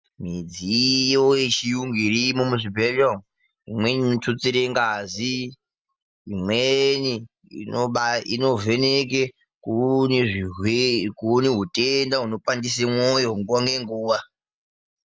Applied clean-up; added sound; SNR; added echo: none; none; none; none.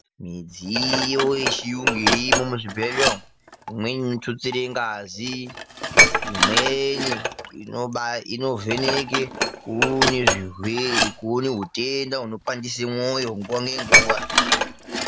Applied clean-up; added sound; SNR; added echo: none; Dishes, pots, and pans; -2 dB; none.